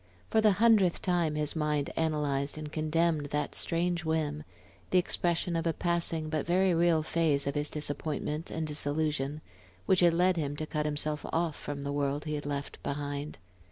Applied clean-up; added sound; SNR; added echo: none; none; none; none.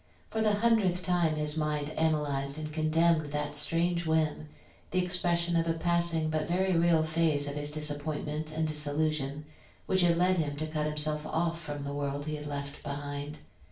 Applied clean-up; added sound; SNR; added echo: none; none; none; reverberation time 0.4 s.